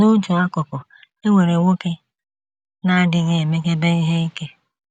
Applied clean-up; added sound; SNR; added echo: none; none; none; none.